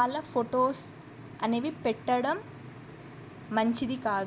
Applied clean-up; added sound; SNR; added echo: none; none; none; none.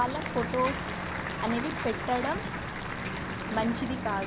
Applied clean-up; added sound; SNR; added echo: none; Applause / Crowd + Ocean; 2 dB; none.